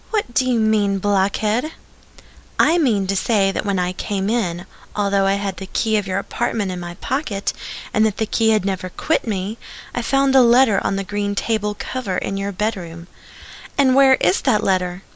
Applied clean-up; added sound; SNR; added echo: none; none; none; none.